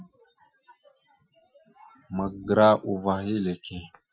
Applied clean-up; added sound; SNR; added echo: classical method Wiener filter.